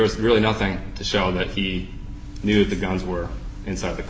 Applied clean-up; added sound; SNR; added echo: none; none; none; none.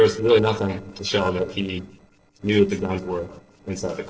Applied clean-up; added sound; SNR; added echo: neural separator model SepFormer DNS4.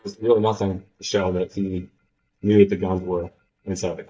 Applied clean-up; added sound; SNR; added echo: neural mask model DeepFilterNet 3.